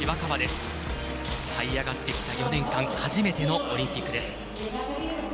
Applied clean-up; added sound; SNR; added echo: none; none; none; none.